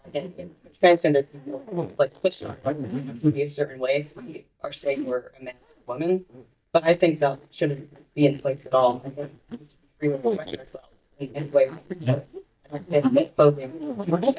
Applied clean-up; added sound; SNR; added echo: neural mask model DeepFilterNet 3.